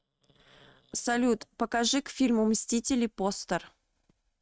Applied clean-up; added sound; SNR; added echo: neural mask model RNNoise.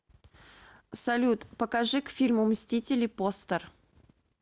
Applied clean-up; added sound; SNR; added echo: none; none; none; none.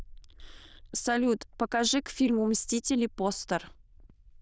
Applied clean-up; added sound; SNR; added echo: neural diffusion model UNIVERSE++.